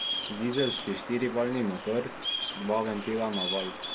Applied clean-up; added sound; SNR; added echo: none; Bird vocalization, bird call, bird song; 5 dB; none.